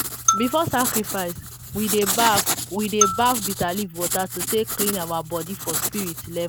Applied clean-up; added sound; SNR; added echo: none; Writing + Marimba, xylophone; 1 dB; none.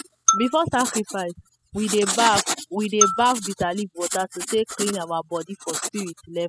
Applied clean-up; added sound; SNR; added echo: classical method spectral subtraction.